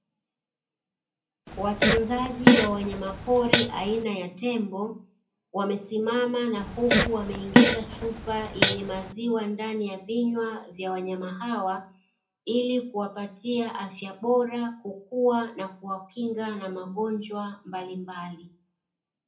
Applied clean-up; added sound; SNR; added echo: none; Fart; -5 dB; reverberation time 0.3 s.